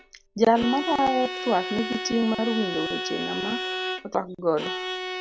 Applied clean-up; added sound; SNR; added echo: none; Bowed string instrument; 6 dB; none.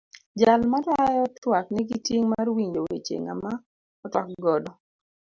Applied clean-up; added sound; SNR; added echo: none; none; none; none.